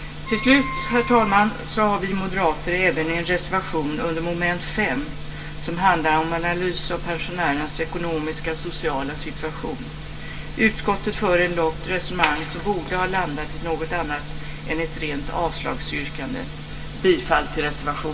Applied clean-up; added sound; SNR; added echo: none; Wind instrument, woodwind instrument; 10 dB; reverberation time 0.2 s.